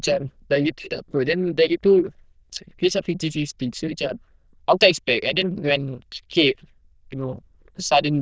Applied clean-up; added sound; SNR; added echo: neural diffusion model UNIVERSE++.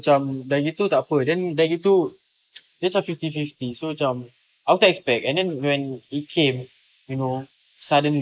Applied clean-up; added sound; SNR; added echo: neural mask model Resemble Enhance denoiser.